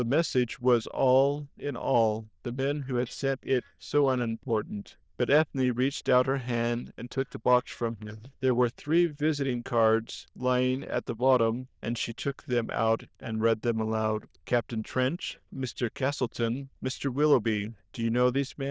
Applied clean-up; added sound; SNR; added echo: neural diffusion model UNIVERSE++.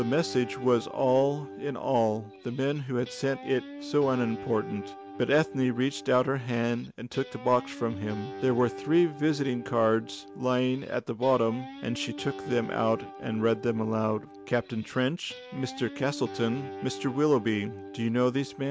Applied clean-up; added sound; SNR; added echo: none; Guitar; 14 dB; none.